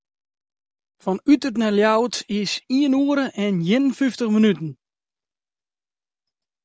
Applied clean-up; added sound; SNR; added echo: none; none; none; none.